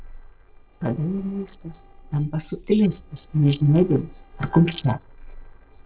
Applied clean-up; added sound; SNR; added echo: neural separator model SepFormer DNS4.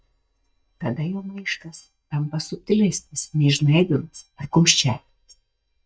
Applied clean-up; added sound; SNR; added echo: neural mask model DeepFilterNet 3.